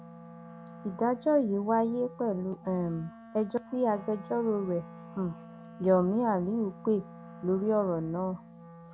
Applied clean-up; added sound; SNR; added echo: none; Wind instrument, woodwind instrument + Wind instrument, woodwind instrument; 17 dB; none.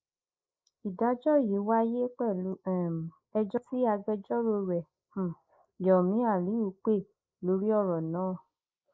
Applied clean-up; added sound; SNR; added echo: neural mask model Resemble Enhance denoiser.